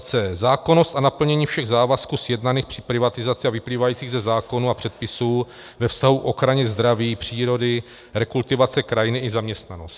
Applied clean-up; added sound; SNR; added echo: none; none; none; none.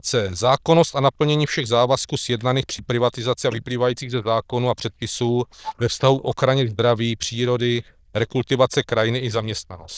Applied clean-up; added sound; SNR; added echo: neural diffusion model UNIVERSE++.